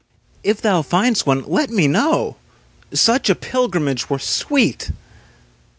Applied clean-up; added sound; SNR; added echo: none; none; none; none.